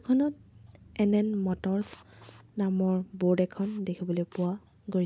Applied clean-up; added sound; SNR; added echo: none; none; none; none.